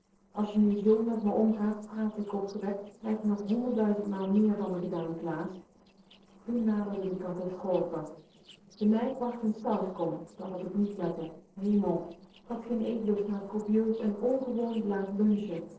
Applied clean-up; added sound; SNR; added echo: neural separator model SepFormer DNS4.